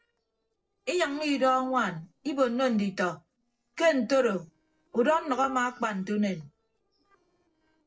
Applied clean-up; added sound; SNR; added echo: neural separator model SepFormer DNS4.